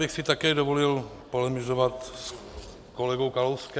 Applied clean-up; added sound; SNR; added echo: none; none; none; none.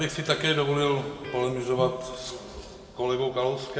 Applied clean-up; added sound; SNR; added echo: none; Electric guitar; 14 dB; reverberation time 1.8 s.